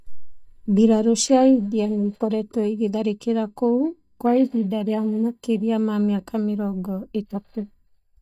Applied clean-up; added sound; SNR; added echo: neural mask model DeepFilterNet 3.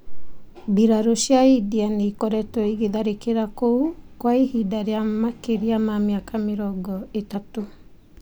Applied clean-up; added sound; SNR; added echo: none; none; none; none.